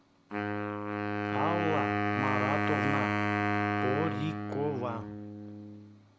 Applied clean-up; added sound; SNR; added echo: none; Wind instrument, woodwind instrument; -5 dB; none.